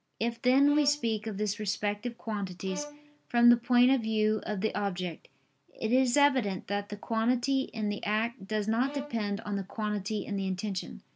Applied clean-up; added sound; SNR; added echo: none; Bowed string instrument; 18 dB; none.